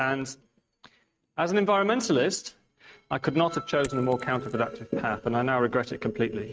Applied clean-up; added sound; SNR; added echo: neural mask model RNNoise.